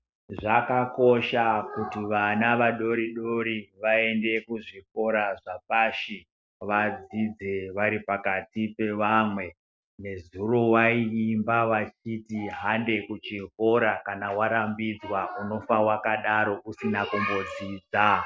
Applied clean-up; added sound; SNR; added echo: none; none; none; none.